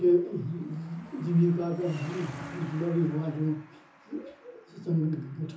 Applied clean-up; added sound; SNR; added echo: none; Truck; 19 dB; reverberation time 0.6 s.